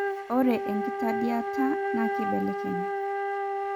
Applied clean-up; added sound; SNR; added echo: none; Wind instrument, woodwind instrument; 0 dB; none.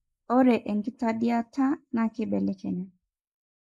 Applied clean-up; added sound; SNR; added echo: neural mask model Resemble Enhance denoiser.